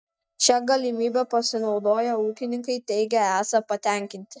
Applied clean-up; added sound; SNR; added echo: neural mask model DeepFilterNet 3.